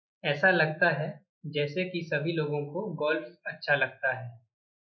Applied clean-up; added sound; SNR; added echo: neural mask model Resemble Enhance denoiser.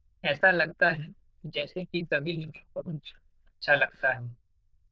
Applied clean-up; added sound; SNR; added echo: neural diffusion model UNIVERSE++.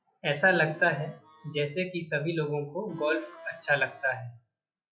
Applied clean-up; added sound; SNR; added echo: classical method log-MMSE.